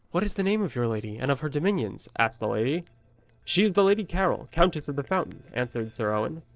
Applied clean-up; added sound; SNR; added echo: neural separator model SepFormer DNS4.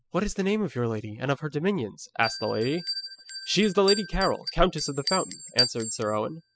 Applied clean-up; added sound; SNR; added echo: classical method spectral subtraction.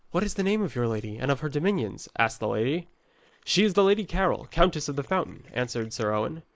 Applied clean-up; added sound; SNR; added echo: neural mask model Resemble Enhance denoiser.